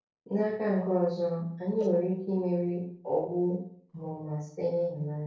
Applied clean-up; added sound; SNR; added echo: neural separator model SepFormer DNS4.